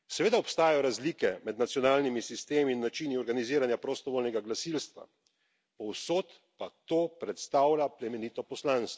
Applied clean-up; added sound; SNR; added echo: none; none; none; none.